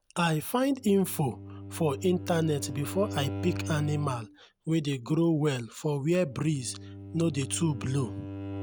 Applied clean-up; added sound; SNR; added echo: none; Bowed string instrument; 11 dB; none.